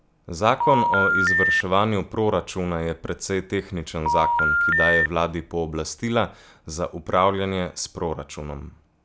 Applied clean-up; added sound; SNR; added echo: none; Telephone; -3 dB; none.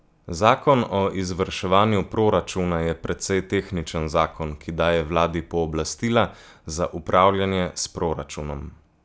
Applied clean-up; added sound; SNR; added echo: none; none; none; none.